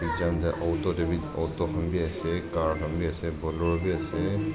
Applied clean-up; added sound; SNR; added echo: none; none; none; none.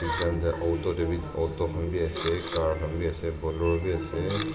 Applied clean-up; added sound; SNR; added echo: none; Camera; 16 dB; reverberation time 1.2 s.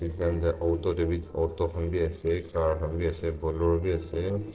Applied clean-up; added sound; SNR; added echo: neural separator model SepFormer DNS4.